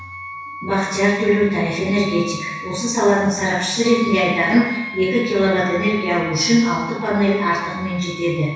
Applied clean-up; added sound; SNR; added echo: none; Wind instrument, woodwind instrument; 13 dB; reverberation time 1.1 s.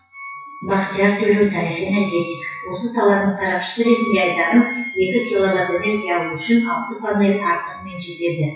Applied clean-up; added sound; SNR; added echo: classical method WPE with log-MMSE.